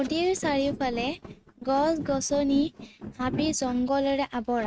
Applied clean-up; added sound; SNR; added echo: neural mask model RNNoise.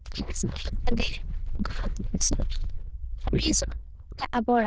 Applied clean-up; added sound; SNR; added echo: neural diffusion model UNIVERSE++.